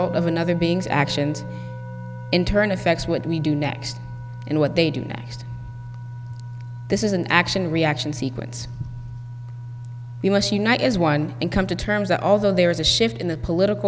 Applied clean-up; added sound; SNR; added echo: none; Musical instrument; 18 dB; none.